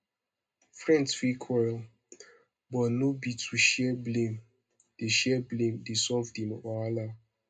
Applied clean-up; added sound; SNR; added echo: none; none; none; reverberation time 0.2 s.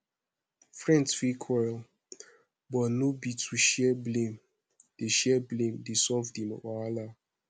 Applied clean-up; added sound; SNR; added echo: none; none; none; none.